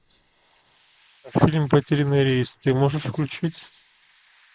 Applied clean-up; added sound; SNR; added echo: neural mask model Resemble Enhance denoiser.